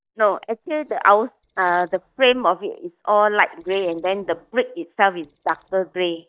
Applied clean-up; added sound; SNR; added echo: neural mask model DeepFilterNet 3.